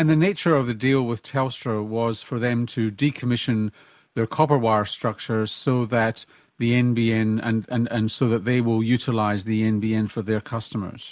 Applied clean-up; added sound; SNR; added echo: none; none; none; none.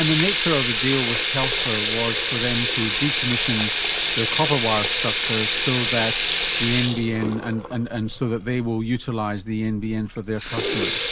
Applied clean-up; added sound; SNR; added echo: none; Sink (filling or washing) / Water tap, faucet; 0 dB; none.